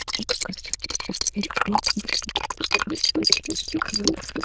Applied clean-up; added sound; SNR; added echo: neural diffusion model UNIVERSE++.